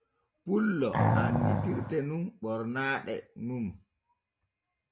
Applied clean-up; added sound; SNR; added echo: none; Animal; -4 dB; none.